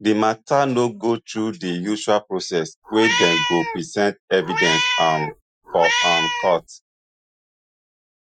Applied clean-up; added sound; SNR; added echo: classical method Wiener filter.